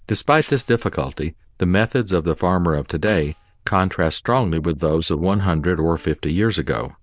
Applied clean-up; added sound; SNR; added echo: neural diffusion model UNIVERSE++.